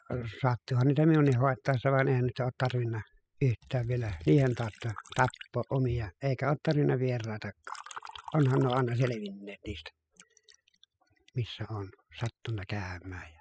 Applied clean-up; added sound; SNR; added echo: classical method spectral subtraction.